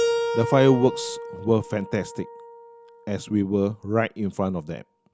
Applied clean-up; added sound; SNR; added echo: none; Keyboard (musical); 7 dB; none.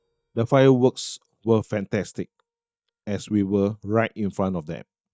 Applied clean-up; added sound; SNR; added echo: neural mask model DeepFilterNet 3.